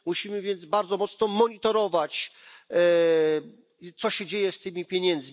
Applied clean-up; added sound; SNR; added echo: none; none; none; none.